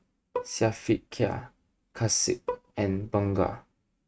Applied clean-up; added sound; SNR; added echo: neural mask model RNNoise.